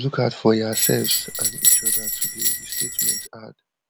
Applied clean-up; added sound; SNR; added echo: none; Bell; -4 dB; none.